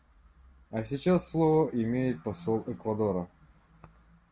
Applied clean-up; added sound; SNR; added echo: none; none; none; none.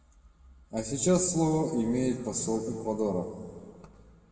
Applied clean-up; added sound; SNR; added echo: none; none; none; reverberation time 1.6 s.